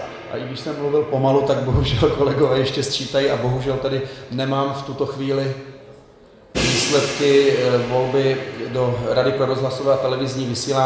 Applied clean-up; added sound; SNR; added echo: none; Crash cymbal; 13 dB; reverberation time 1.0 s.